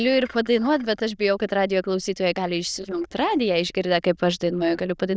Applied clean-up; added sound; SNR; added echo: neural diffusion model UNIVERSE++.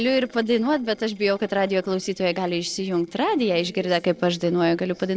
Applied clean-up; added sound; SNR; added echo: neural separator model SepFormer DNS4.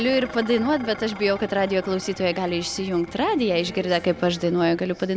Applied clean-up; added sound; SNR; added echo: none; Dishes, pots, and pans; 18 dB; none.